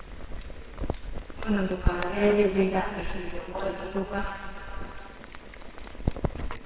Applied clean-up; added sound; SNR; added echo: neural separator model SepFormer WHAMR!.